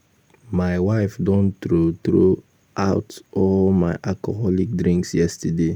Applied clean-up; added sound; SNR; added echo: none; none; none; none.